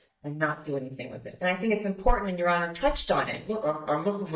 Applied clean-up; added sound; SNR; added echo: neural mask model DeepFilterNet 3.